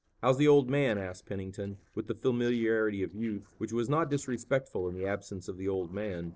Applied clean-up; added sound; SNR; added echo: neural separator model SepFormer DNS4.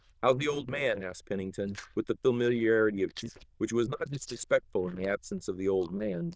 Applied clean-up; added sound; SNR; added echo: neural diffusion model UNIVERSE++.